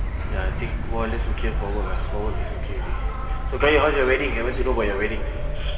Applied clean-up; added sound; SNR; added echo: none; Insect; -1 dB; reverberation time 2.2 s.